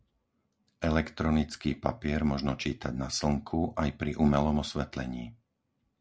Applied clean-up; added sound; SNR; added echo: none; none; none; none.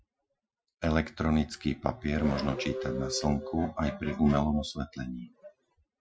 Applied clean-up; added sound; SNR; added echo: classical method Wiener filter.